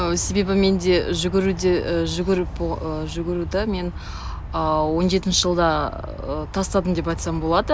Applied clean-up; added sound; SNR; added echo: none; Aircraft; 9 dB; none.